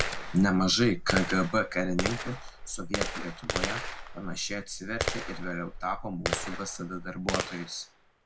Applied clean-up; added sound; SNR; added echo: none; Gunshot, gunfire; 3 dB; none.